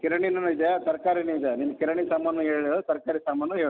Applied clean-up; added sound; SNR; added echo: none; none; none; none.